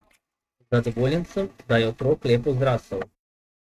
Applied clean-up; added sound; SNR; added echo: neural mask model RNNoise.